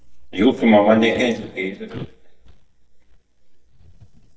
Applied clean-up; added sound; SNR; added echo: neural mask model DeepFilterNet 3.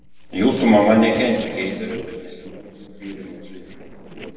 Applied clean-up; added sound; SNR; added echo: neural separator model SepFormer DNS4.